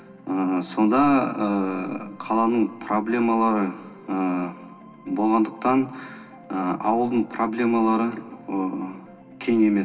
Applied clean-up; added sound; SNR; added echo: none; none; none; reverberation time 1.9 s.